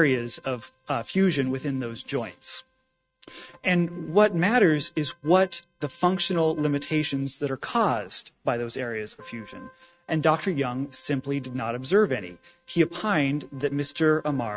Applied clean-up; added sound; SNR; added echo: neural mask model RNNoise.